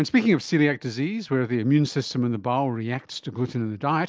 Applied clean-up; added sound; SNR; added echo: none; none; none; none.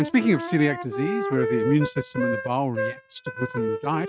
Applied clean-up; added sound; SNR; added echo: neural mask model RNNoise.